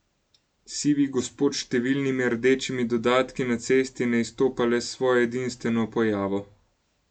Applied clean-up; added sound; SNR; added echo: none; none; none; none.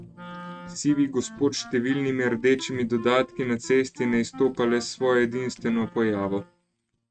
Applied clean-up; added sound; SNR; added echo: neural mask model RNNoise.